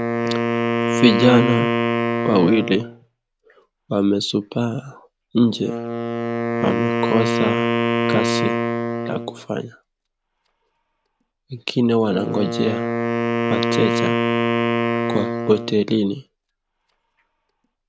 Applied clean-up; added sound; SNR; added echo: none; Wind instrument, woodwind instrument; 0 dB; none.